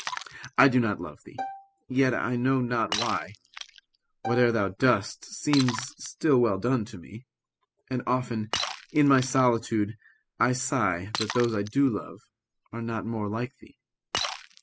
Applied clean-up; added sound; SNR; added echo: classical method spectral subtraction.